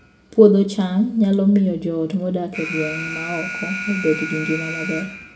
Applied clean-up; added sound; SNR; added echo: none; Alarm; 11 dB; reverberation time 0.7 s.